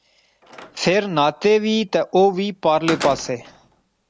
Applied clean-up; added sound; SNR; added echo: none; Slam; 15 dB; none.